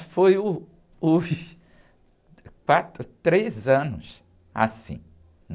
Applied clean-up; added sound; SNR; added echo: none; none; none; none.